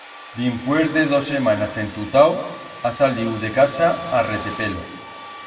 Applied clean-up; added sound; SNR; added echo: none; Domestic sounds, home sounds; 15 dB; reverberation time 1.4 s.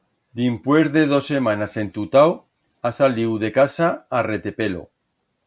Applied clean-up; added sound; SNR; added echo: none; none; none; none.